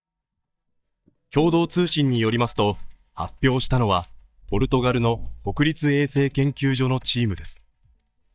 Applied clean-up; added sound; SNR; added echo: neural mask model DeepFilterNet 3.